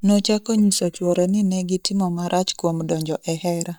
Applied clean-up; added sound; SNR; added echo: neural mask model DeepFilterNet 3.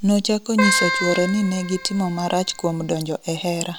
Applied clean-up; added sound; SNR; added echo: none; Keyboard (musical); 5 dB; none.